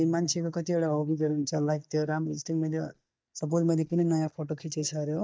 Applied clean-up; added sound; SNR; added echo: neural mask model DeepFilterNet 3.